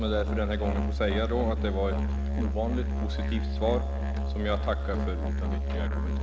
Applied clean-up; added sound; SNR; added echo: none; Musical instrument; -4 dB; none.